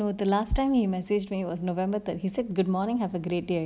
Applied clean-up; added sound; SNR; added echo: none; none; none; none.